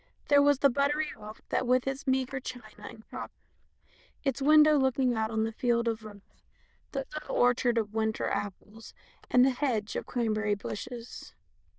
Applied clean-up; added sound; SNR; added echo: neural diffusion model UNIVERSE++.